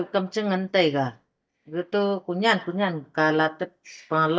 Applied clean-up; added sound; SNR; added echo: neural mask model DeepFilterNet 3.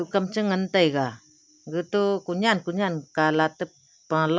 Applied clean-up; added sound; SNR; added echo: none; none; none; none.